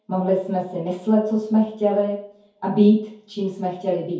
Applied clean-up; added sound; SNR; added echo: none; none; none; reverberation time 0.6 s.